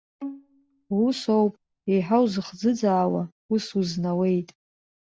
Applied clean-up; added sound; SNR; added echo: none; Bowed string instrument; 19 dB; none.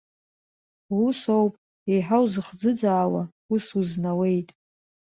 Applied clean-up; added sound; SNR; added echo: none; none; none; none.